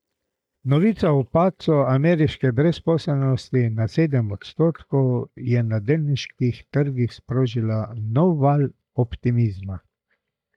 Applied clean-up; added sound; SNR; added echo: neural mask model DeepFilterNet 3.